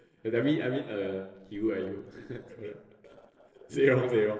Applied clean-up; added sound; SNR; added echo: neural separator model SepFormer DNS4.